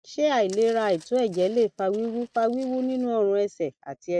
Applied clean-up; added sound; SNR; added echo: neural mask model RNNoise.